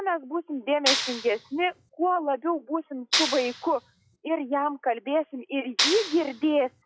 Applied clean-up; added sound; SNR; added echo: classical method log-MMSE.